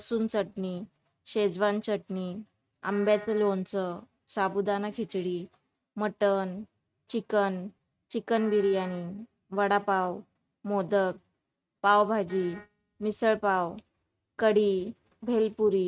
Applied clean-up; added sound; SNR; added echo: neural mask model RNNoise.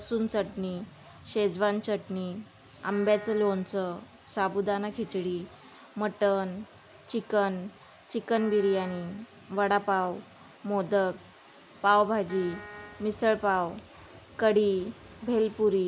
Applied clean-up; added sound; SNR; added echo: none; Piano; 17 dB; none.